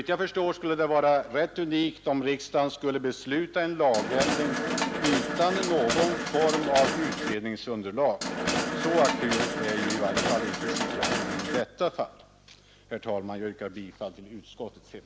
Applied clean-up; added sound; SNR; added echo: none; Mechanisms; 0 dB; none.